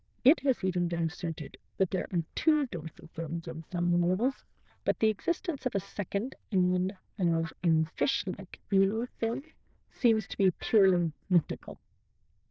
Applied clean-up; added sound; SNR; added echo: neural diffusion model UNIVERSE++.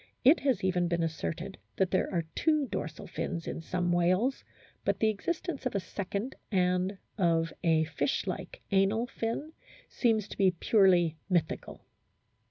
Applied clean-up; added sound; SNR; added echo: none; none; none; none.